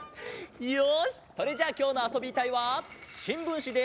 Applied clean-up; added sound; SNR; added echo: none; none; none; none.